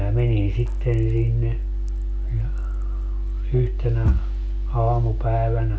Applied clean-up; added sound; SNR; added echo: none; Bass drum / Thump, thud; 12 dB; none.